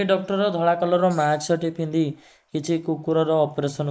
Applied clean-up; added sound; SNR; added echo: neural mask model Resemble Enhance denoiser.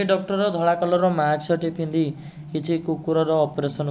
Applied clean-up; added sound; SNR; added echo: none; none; none; none.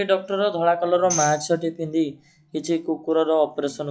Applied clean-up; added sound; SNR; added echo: classical method log-MMSE.